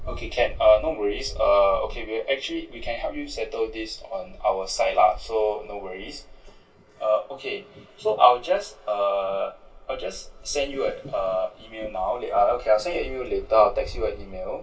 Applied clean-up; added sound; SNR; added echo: none; Dog; 14 dB; reverberation time 0.1 s.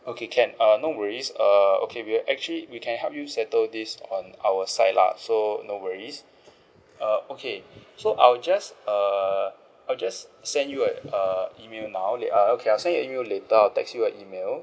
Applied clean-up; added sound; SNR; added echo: none; none; none; none.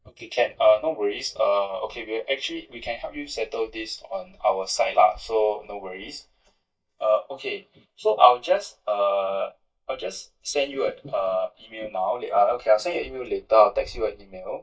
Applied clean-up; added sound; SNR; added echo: neural mask model DeepFilterNet 3.